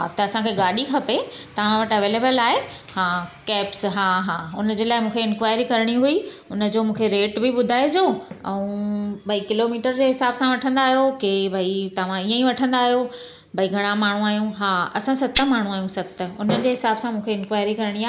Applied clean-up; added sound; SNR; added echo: none; Tambourine; 6 dB; none.